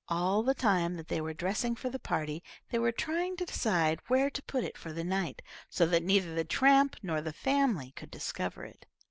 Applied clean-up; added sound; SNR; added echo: none; none; none; none.